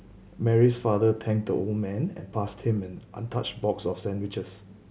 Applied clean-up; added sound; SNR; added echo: none; none; none; none.